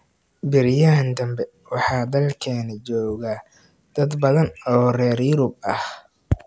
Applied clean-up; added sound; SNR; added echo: none; none; none; none.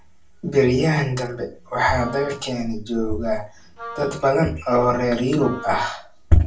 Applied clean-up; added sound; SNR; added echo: none; Wind instrument, woodwind instrument; 16 dB; reverberation time 0.3 s.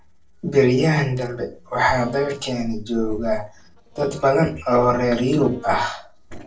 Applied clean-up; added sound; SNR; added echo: neural separator model SepFormer DNS4.